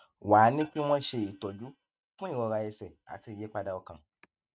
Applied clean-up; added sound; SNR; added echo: neural mask model RNNoise.